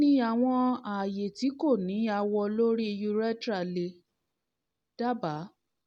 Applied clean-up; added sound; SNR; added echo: none; none; none; none.